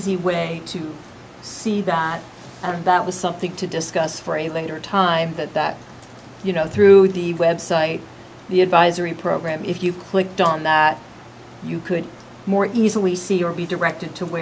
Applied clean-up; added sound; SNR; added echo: none; none; none; none.